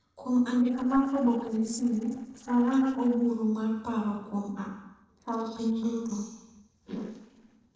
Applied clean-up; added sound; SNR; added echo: neural separator model SepFormer DNS4.